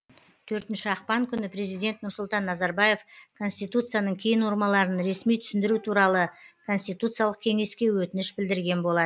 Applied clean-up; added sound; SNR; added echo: none; none; none; none.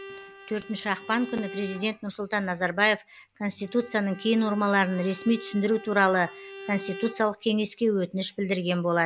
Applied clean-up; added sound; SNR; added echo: none; Bowed string instrument; 17 dB; none.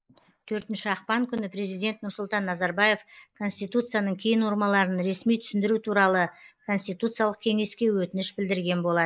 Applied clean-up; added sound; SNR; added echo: neural mask model Resemble Enhance denoiser.